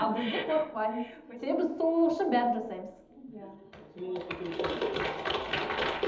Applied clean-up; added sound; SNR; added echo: none; none; none; reverberation time 1.2 s.